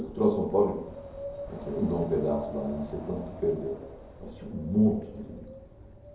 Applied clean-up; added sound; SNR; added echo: none; Wind; 12 dB; reverberation time 2.8 s.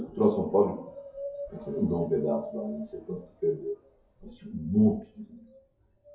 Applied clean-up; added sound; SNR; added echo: classical method WPE with log-MMSE.